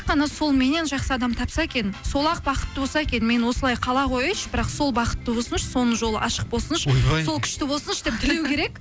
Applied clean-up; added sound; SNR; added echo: none; none; none; none.